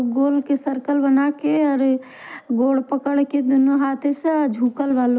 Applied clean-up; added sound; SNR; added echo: none; none; none; none.